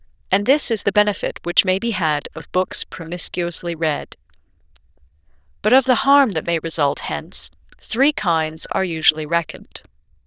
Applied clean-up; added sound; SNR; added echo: neural diffusion model UNIVERSE++.